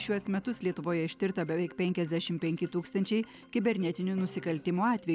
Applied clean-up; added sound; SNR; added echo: none; none; none; none.